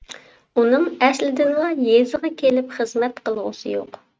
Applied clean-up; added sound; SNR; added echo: neural mask model RNNoise.